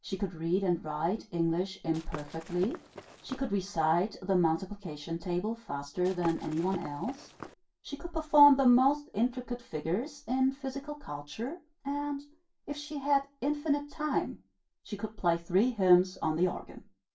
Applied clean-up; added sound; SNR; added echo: none; Walk, footsteps / Run; 15 dB; reverberation time 0.2 s.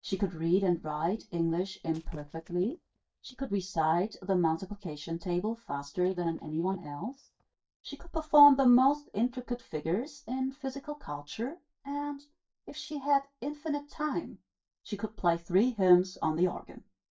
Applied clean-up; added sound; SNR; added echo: neural mask model DeepFilterNet 3.